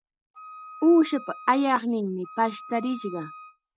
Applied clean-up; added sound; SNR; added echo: none; Wind instrument, woodwind instrument; 18 dB; none.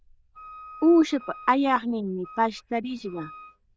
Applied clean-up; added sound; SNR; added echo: neural diffusion model UNIVERSE++.